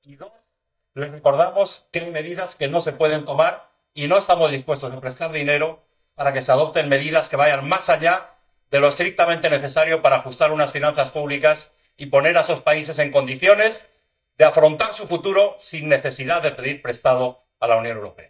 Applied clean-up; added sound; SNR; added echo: neural mask model DeepFilterNet 3.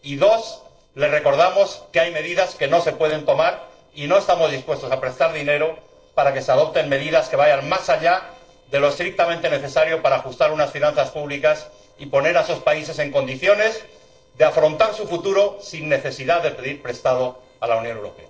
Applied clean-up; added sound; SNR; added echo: neural separator model SepFormer DNS4.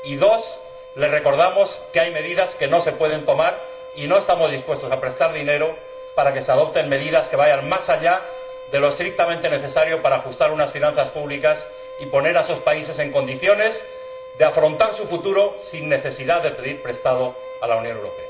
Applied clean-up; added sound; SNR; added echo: none; Bowed string instrument; 15 dB; reverberation time 0.4 s.